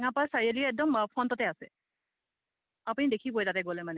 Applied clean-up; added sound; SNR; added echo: none; none; none; none.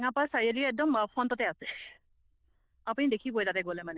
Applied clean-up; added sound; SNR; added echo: neural diffusion model UNIVERSE++.